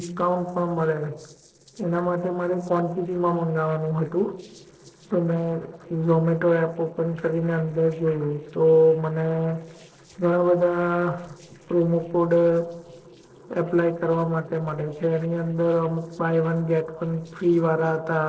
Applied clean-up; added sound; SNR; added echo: neural separator model SepFormer DNS4.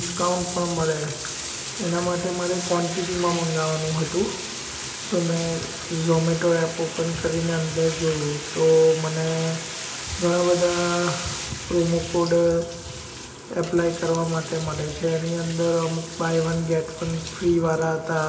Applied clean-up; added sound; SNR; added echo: none; Bathtub (filling or washing); 10 dB; reverberation time 0.8 s.